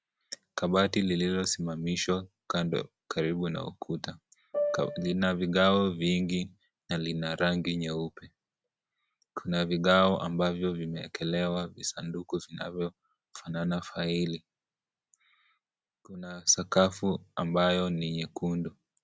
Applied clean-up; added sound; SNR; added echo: none; Piano; 1 dB; none.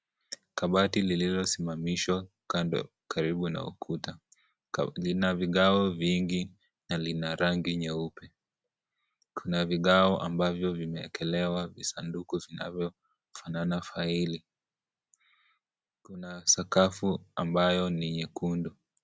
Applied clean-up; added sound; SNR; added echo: none; none; none; none.